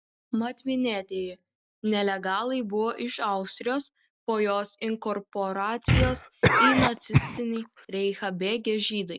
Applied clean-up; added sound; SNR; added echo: none; Cough; -3 dB; none.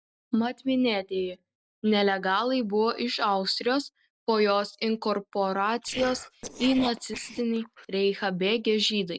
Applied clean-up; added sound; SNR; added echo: neural separator model SepFormer DNS4.